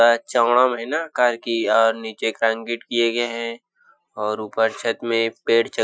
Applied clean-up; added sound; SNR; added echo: classical method Wiener filter.